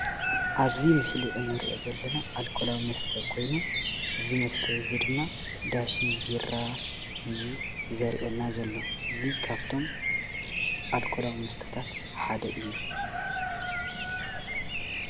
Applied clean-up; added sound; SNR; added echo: none; Bird vocalization, bird call, bird song; -1 dB; none.